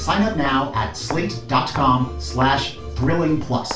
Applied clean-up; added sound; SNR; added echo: none; Walk, footsteps; 16 dB; reverberation time 0.3 s.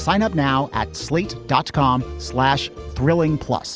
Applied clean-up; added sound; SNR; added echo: none; none; none; none.